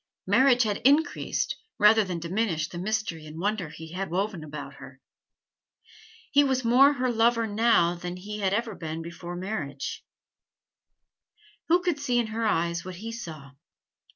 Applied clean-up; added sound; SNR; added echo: none; none; none; none.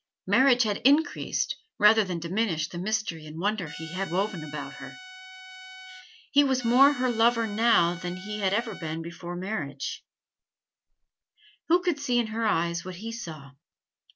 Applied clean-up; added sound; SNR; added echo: none; Trumpet; 15 dB; none.